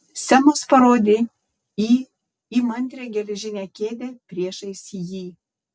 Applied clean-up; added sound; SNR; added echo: none; none; none; none.